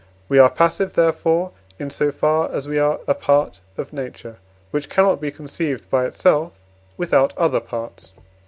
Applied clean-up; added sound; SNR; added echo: none; none; none; none.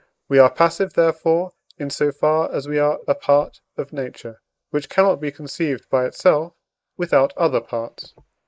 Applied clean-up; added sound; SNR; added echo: neural mask model Resemble Enhance denoiser.